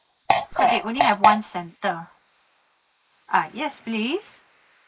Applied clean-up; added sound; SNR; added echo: neural mask model Resemble Enhance denoiser.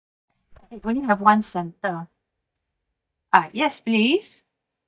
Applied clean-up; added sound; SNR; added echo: neural mask model DeepFilterNet 3.